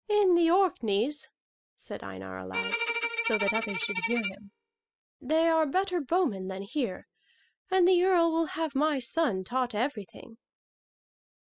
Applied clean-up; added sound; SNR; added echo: classical method spectral subtraction.